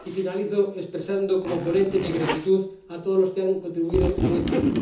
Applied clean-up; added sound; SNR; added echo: none; Zipper (clothing); 5 dB; reverberation time 0.6 s.